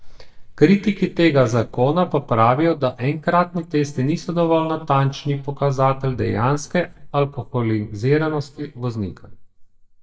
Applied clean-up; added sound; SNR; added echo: neural mask model DeepFilterNet 3.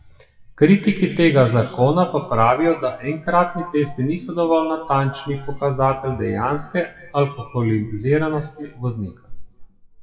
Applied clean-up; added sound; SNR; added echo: classical method WPE with log-MMSE.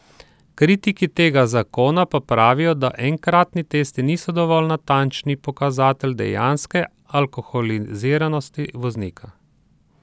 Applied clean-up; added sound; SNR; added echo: none; none; none; none.